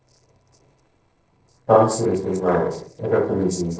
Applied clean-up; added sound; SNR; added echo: neural separator model SepFormer DNS4.